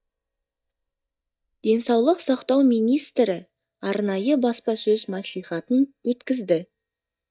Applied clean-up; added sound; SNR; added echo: neural mask model DeepFilterNet 3.